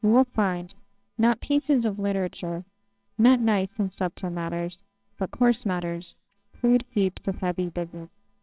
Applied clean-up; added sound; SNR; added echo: neural separator model SepFormer WHAMR!.